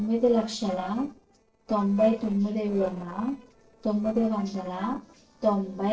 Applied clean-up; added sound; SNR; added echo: neural separator model SepFormer DNS4.